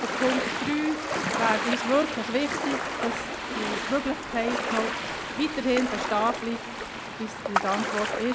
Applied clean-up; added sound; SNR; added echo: none; Ocean; 2 dB; none.